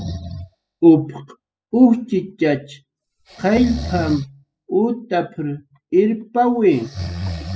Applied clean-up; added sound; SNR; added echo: classical method spectral subtraction.